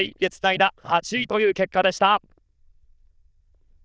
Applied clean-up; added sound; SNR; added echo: neural diffusion model UNIVERSE++.